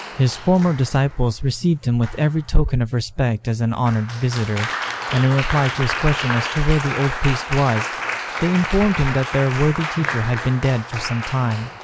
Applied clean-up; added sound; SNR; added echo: none; Applause; 9 dB; none.